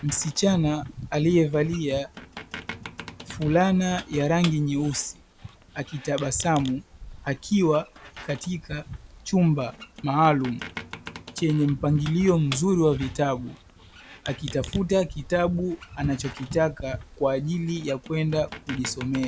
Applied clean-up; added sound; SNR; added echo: none; Squeak; 17 dB; none.